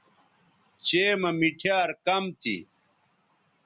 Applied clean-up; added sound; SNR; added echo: none; none; none; none.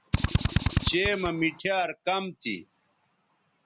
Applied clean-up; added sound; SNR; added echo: none; Drill; -3 dB; none.